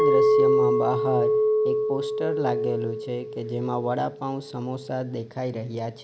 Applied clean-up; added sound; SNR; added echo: none; Chink, clink; -5 dB; none.